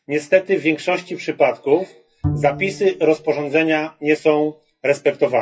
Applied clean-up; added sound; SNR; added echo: classical method WPE with log-MMSE.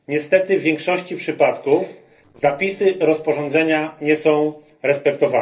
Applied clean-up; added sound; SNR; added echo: neural separator model SepFormer DNS4.